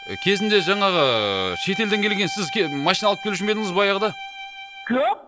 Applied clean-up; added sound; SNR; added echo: none; Bowed string instrument; 11 dB; none.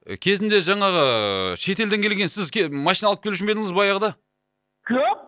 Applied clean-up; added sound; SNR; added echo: none; none; none; none.